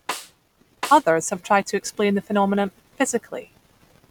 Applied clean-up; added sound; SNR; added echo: none; Snare drum; 12 dB; none.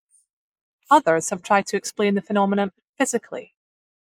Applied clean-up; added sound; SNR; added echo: neural mask model Resemble Enhance denoiser.